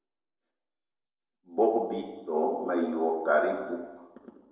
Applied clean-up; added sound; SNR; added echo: none; none; none; reverberation time 1.0 s.